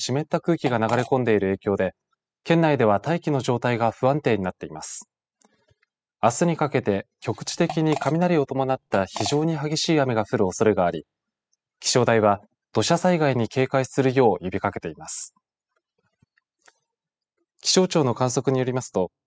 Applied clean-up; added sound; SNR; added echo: classical method spectral subtraction.